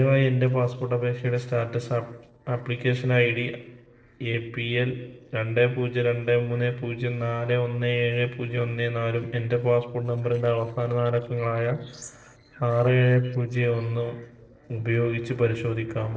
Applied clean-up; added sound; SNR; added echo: neural separator model SepFormer DNS4.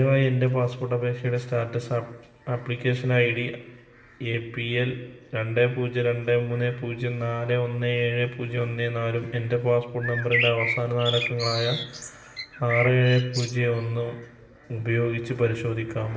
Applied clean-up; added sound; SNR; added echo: none; Bird; 5 dB; reverberation time 1.0 s.